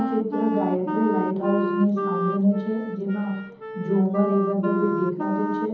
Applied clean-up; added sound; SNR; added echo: none; Wind instrument, woodwind instrument; 4 dB; reverberation time 1.3 s.